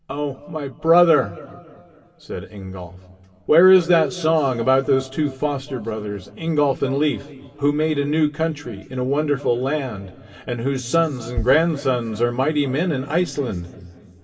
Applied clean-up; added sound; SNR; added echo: none; Bass drum; 11 dB; reverberation time 2.3 s.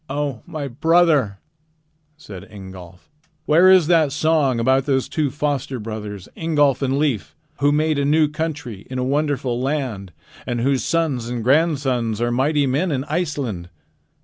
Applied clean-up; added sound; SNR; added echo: none; none; none; none.